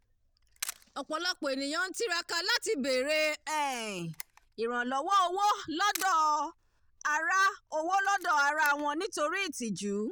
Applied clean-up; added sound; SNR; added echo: none; Camera; 20 dB; none.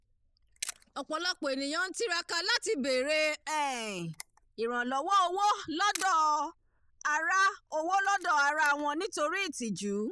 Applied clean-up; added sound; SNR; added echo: neural mask model Resemble Enhance denoiser.